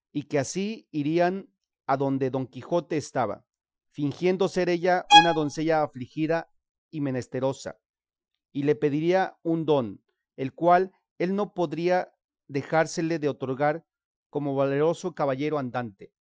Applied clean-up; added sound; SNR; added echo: classical method Wiener filter.